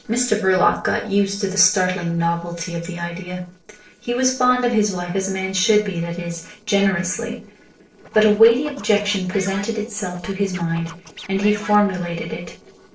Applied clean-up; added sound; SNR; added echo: neural separator model SepFormer DNS4.